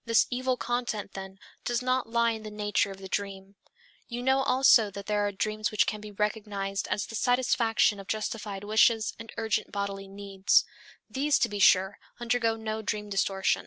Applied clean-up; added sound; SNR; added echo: none; none; none; none.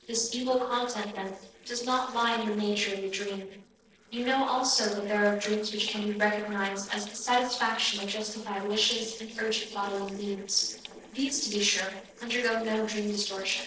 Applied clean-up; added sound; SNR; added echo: neural separator model SepFormer DNS4.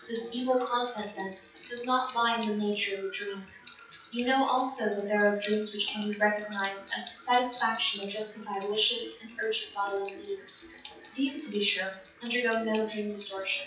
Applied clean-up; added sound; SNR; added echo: classical method WPE with log-MMSE.